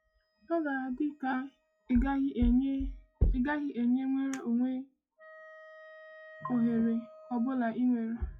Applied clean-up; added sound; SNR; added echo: classical method log-MMSE.